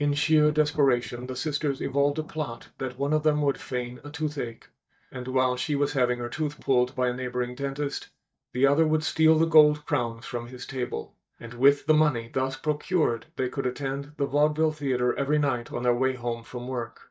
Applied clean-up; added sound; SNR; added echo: neural mask model DeepFilterNet 3.